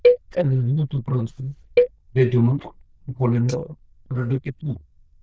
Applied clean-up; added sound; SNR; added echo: neural diffusion model UNIVERSE++.